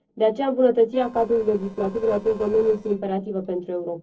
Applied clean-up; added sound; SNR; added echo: neural separator model SepFormer DNS4.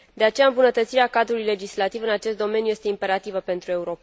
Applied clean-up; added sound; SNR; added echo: none; none; none; none.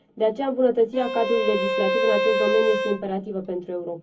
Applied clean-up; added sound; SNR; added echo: none; Bowed string instrument; 2 dB; reverberation time 0.3 s.